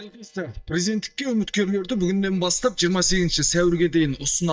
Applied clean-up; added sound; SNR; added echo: neural mask model DeepFilterNet 3.